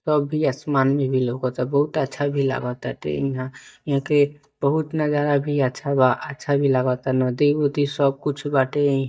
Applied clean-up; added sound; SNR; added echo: neural mask model DeepFilterNet 3.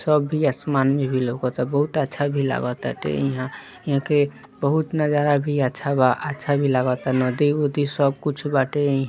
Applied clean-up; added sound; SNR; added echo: none; none; none; none.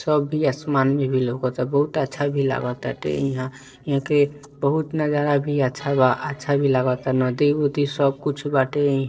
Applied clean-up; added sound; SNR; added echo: neural separator model SepFormer DNS4.